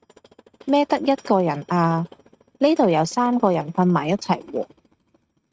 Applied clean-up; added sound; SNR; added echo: neural mask model RNNoise.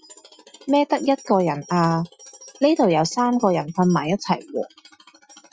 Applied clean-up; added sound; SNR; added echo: classical method Wiener filter.